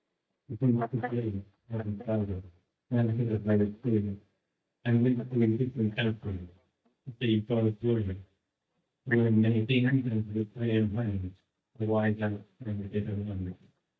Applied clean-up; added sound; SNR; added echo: neural mask model DeepFilterNet 3.